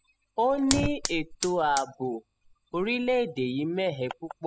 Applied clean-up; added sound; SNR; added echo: classical method spectral subtraction.